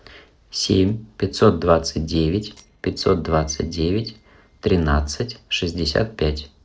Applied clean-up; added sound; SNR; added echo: neural separator model SepFormer DNS4.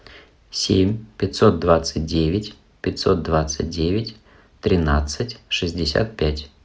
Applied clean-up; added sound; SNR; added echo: none; none; none; none.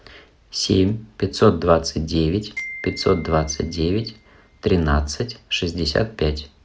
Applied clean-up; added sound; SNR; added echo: none; Glockenspiel; 18 dB; none.